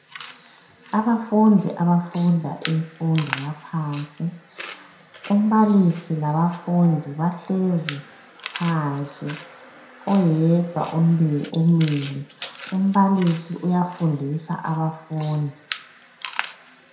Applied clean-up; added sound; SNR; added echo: none; Chewing, mastication; 17 dB; reverberation time 0.6 s.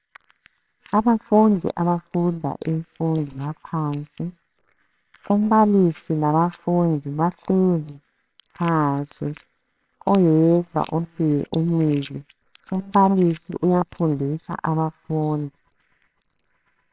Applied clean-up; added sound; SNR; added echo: neural separator model SepFormer WHAMR!.